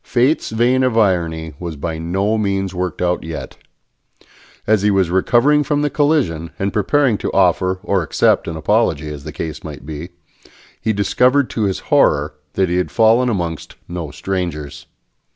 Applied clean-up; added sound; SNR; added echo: none; none; none; none.